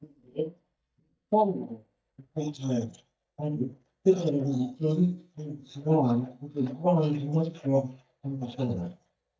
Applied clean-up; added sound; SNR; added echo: neural mask model DeepFilterNet 3.